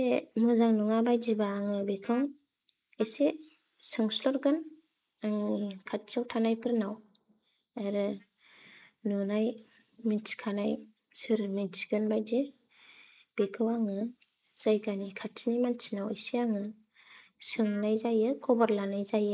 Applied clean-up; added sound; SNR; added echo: neural mask model Resemble Enhance denoiser.